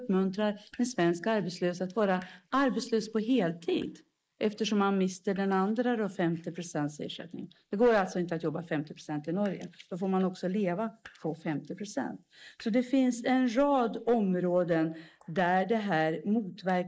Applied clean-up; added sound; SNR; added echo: neural mask model Resemble Enhance denoiser.